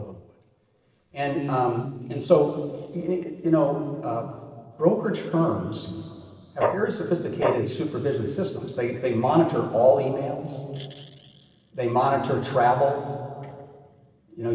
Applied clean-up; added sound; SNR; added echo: neural separator model SepFormer DNS4.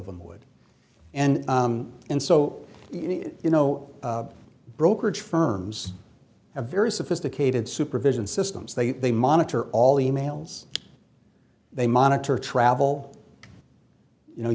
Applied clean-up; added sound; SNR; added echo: none; none; none; none.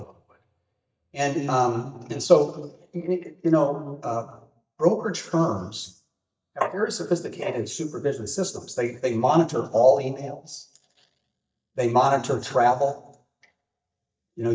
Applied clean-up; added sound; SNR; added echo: neural mask model DeepFilterNet 3.